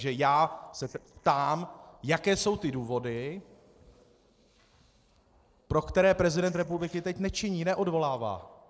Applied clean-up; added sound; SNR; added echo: neural separator model SepFormer DNS4.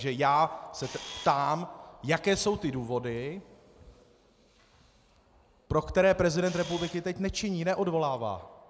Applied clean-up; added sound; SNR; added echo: none; Camera; 13 dB; none.